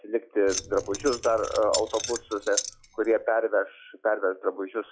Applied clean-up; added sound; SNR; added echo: classical method log-MMSE.